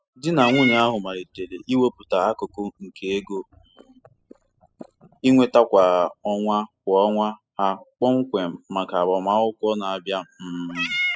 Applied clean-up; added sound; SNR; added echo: classical method spectral subtraction.